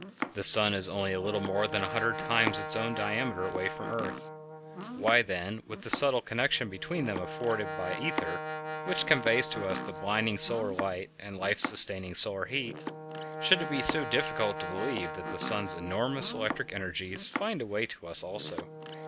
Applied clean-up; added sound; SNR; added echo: none; Domestic sounds, home sounds + Brass instrument; 9 dB; none.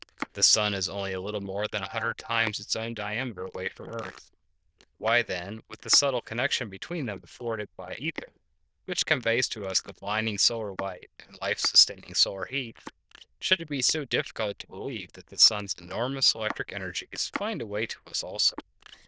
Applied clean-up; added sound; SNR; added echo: neural diffusion model UNIVERSE++.